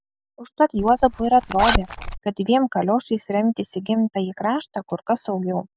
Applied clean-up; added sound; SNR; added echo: none; Zipper (clothing); 3 dB; none.